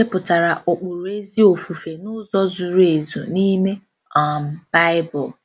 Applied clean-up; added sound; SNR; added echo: none; none; none; none.